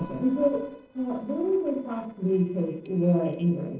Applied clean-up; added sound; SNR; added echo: neural separator model SepFormer DNS4.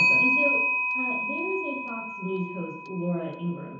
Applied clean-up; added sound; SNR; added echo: none; Clock; -5 dB; reverberation time 0.7 s.